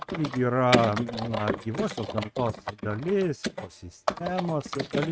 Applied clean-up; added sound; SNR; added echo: neural mask model RNNoise.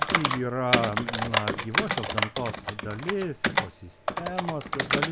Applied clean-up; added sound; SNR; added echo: none; Computer keyboard; -4 dB; none.